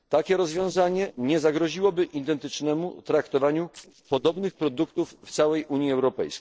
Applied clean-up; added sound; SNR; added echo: neural separator model SepFormer DNS4.